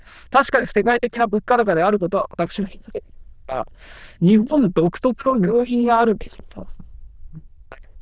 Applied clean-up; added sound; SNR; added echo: neural diffusion model UNIVERSE++.